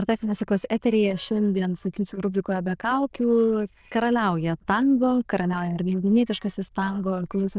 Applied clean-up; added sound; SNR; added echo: neural diffusion model UNIVERSE++.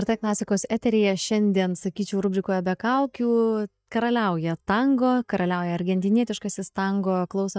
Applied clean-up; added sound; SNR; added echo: neural mask model DeepFilterNet 3.